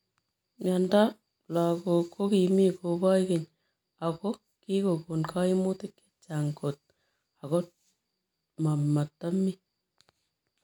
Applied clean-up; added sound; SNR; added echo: none; none; none; none.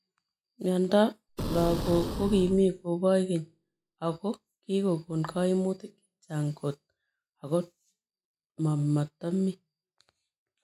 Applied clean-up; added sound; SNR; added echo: classical method log-MMSE.